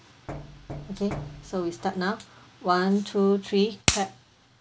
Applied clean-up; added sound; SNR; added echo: none; Knock; 12 dB; none.